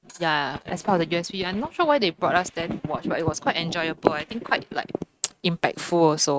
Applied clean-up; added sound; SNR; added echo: neural mask model RNNoise.